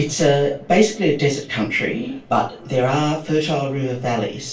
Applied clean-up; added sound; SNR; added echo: none; none; none; reverberation time 0.2 s.